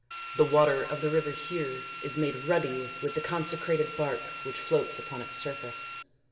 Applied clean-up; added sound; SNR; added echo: none; Drill; 9 dB; reverberation time 0.9 s.